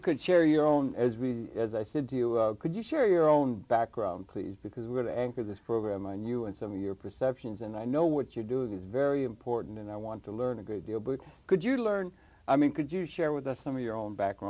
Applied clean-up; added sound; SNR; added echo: none; none; none; none.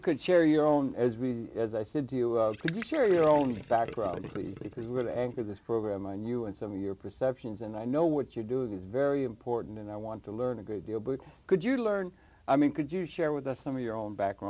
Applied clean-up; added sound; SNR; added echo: none; Gurgling; 13 dB; none.